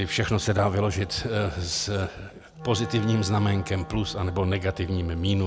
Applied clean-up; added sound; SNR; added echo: none; Wind instrument, woodwind instrument; 17 dB; none.